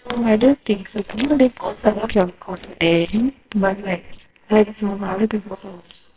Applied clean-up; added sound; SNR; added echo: neural separator model SepFormer WHAMR!.